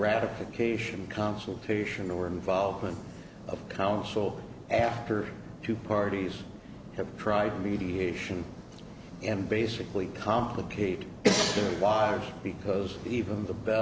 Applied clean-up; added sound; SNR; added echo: none; none; none; none.